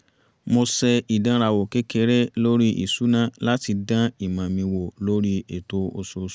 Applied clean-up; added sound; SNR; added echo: none; none; none; none.